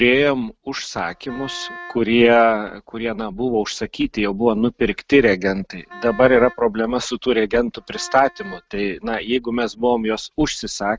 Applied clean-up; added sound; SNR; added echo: neural mask model RNNoise.